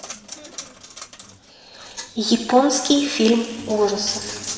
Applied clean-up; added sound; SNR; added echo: none; Coin (dropping); 15 dB; reverberation time 2.0 s.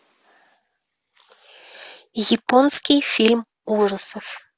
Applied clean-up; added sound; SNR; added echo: none; none; none; none.